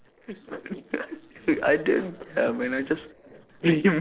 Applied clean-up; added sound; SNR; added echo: neural separator model SepFormer DNS4.